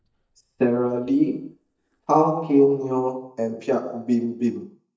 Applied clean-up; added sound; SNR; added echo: neural mask model DeepFilterNet 3.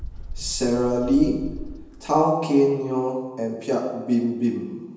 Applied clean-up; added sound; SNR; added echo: none; Bird; 15 dB; reverberation time 1.0 s.